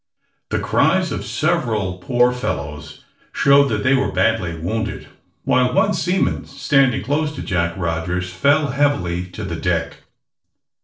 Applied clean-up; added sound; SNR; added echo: neural separator model SepFormer DNS4.